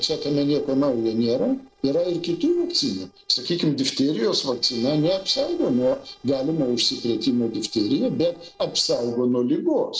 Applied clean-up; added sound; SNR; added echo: neural separator model SepFormer DNS4.